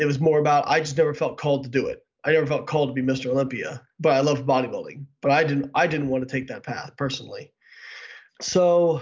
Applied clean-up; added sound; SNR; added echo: none; none; none; none.